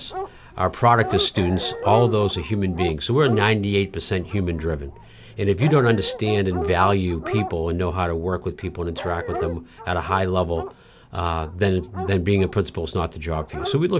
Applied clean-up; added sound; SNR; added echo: none; Dog + Dog; 12 dB; none.